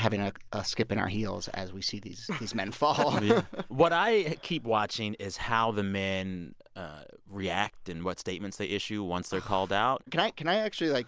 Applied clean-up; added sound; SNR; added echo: none; none; none; none.